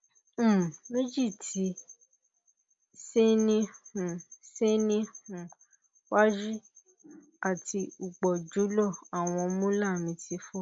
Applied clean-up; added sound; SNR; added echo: none; none; none; none.